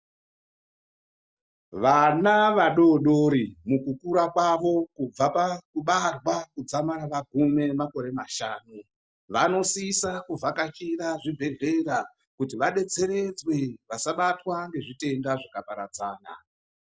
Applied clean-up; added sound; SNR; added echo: none; none; none; none.